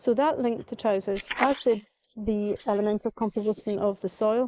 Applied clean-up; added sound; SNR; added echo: neural mask model Resemble Enhance denoiser.